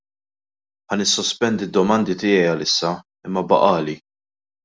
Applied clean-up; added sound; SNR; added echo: none; none; none; none.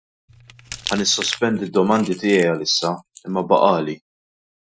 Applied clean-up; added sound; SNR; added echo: classical method Wiener filter.